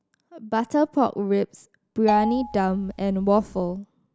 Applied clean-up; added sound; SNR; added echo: none; Marimba, xylophone; 7 dB; none.